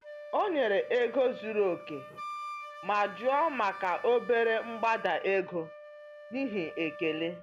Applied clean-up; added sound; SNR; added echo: none; Wind instrument, woodwind instrument; 14 dB; none.